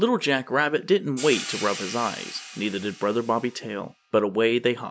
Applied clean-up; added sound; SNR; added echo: none; Hi-hat; 15 dB; none.